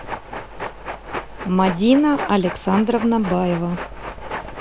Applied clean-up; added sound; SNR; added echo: none; Train; 10 dB; none.